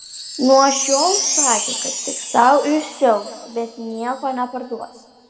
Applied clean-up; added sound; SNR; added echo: none; Wind chime; 6 dB; reverberation time 1.6 s.